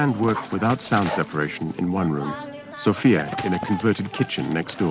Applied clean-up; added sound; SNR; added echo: none; Dog; 14 dB; none.